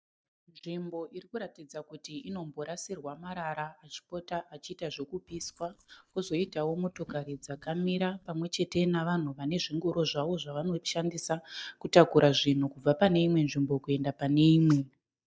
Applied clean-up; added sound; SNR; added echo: neural mask model DeepFilterNet 3.